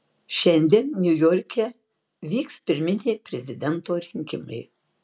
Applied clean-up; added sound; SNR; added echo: none; none; none; none.